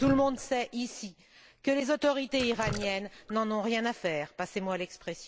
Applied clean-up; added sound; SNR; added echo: none; Drip; 14 dB; none.